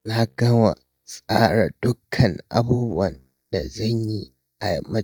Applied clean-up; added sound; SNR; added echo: neural mask model DeepFilterNet 3.